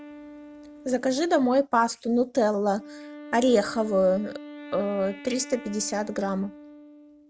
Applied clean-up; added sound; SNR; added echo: none; Wind instrument, woodwind instrument; 17 dB; none.